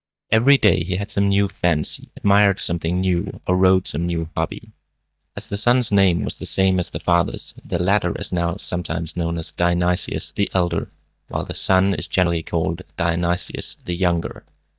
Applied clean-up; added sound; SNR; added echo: neural mask model DeepFilterNet 3.